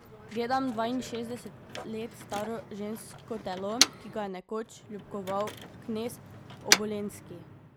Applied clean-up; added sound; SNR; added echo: none; Motor vehicle (road); 0 dB; none.